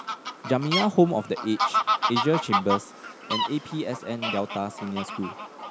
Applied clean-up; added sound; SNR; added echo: none; Fowl; 2 dB; none.